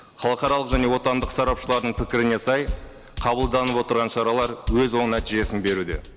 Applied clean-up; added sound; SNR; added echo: none; Drum kit; 10 dB; none.